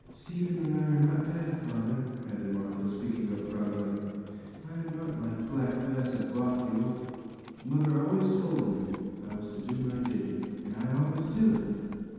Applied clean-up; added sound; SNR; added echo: none; Livestock, farm animals, working animals; 20 dB; reverberation time 2.1 s.